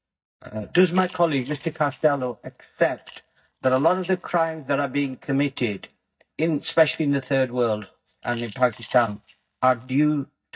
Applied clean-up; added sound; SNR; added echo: neural mask model DeepFilterNet 3.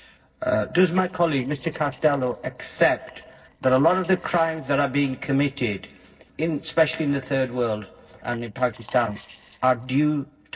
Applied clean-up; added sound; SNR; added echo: neural separator model SepFormer DNS4.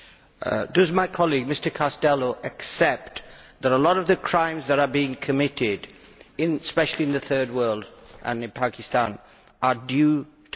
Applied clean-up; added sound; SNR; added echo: none; none; none; none.